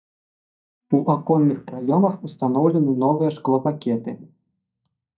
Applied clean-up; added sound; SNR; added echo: neural mask model DeepFilterNet 3.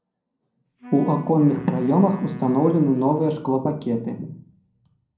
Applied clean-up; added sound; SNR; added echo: none; Wind instrument, woodwind instrument; 18 dB; reverberation time 0.6 s.